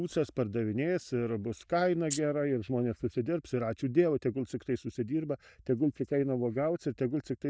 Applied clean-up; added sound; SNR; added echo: neural mask model DeepFilterNet 3.